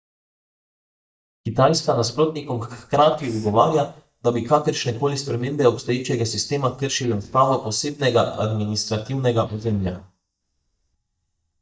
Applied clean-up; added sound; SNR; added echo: neural mask model DeepFilterNet 3.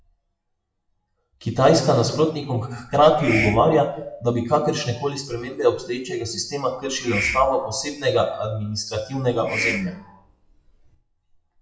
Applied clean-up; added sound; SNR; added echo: classical method WPE with log-MMSE.